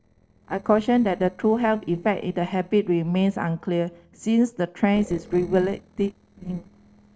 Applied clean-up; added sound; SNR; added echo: neural separator model SepFormer DNS4.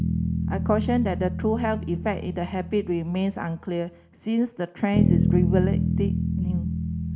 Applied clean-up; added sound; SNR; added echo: none; Bass guitar; -1 dB; none.